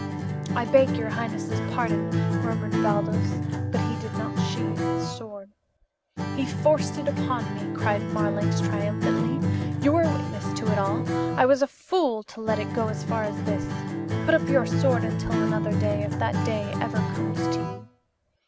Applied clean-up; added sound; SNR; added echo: none; Acoustic guitar; -2 dB; none.